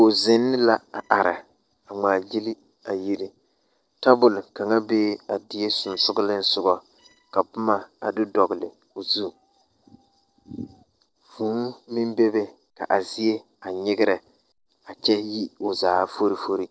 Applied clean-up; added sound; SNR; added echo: neural separator model SepFormer DNS4.